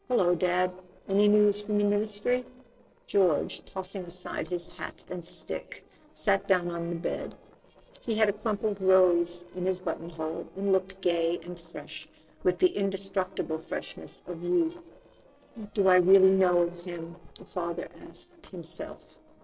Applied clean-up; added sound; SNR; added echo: neural separator model SepFormer DNS4.